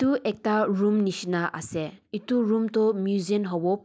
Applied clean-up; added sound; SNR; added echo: none; none; none; none.